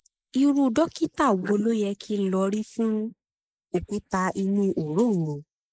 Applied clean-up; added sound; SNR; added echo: neural mask model Resemble Enhance denoiser.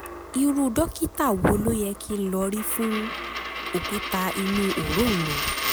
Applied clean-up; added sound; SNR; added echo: none; Coin (dropping); 7 dB; none.